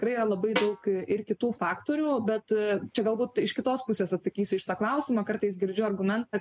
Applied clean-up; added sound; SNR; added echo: none; Snare drum; 8 dB; none.